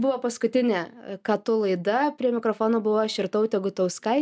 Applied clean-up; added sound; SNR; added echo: none; none; none; none.